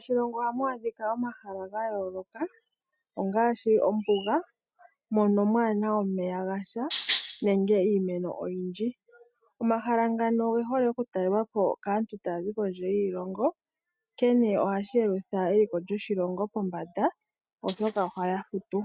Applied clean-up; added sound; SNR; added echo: neural mask model RNNoise.